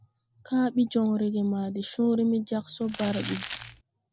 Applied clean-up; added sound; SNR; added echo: none; Crumpling, crinkling; 9 dB; none.